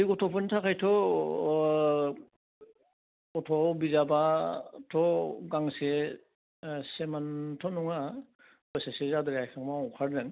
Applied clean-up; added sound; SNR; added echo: none; none; none; none.